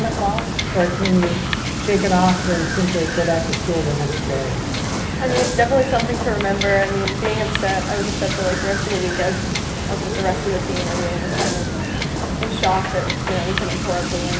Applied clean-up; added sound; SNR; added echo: none; Wind / Boat, Water vehicle; 1 dB; reverberation time 1.1 s.